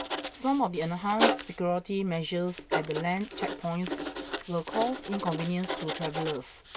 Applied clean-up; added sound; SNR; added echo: none; Writing; 3 dB; none.